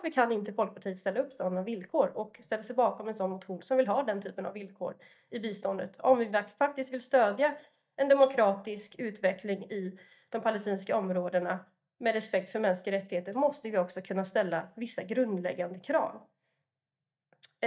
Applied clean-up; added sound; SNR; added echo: neural mask model DeepFilterNet 3.